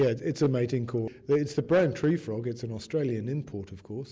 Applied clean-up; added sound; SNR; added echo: none; none; none; none.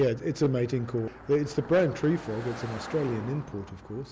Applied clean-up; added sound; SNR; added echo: none; Car passing by; 16 dB; none.